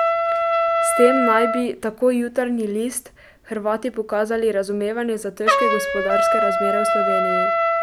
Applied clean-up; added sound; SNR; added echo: none; Trumpet; -1 dB; none.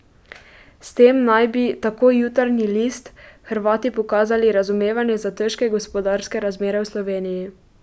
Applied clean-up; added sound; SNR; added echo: none; none; none; none.